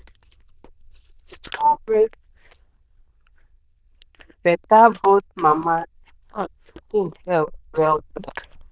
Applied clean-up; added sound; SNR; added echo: neural diffusion model UNIVERSE++.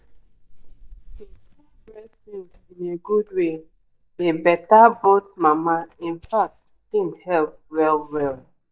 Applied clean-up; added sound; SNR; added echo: neural mask model DeepFilterNet 3.